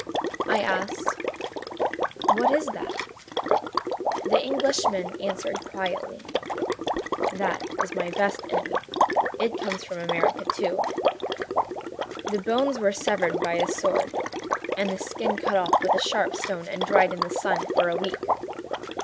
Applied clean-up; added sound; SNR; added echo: none; Water / Liquid; -2 dB; none.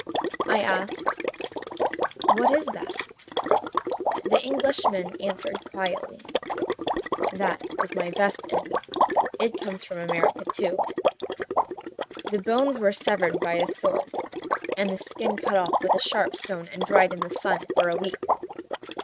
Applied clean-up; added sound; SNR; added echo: neural mask model RNNoise.